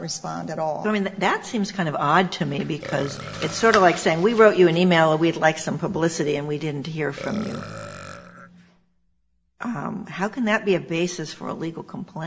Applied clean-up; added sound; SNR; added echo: none; Burping, eructation; 17 dB; reverberation time 0.7 s.